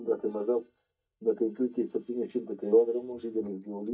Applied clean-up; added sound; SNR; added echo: neural mask model DeepFilterNet 3.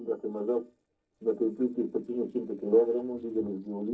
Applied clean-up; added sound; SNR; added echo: neural separator model SepFormer DNS4.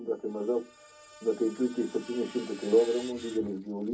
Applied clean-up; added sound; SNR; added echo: none; Screech; 19 dB; reverberation time 0.3 s.